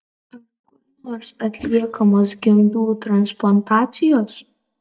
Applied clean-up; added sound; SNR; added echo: neural mask model DeepFilterNet 3.